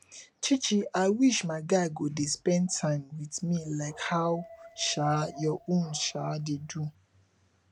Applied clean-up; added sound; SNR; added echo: none; Dog; 19 dB; none.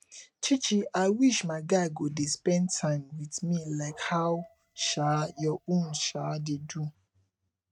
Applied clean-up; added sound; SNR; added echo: neural mask model RNNoise.